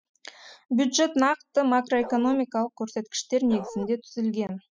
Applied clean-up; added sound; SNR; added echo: classical method spectral subtraction.